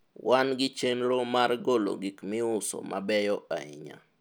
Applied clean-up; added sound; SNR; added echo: none; none; none; none.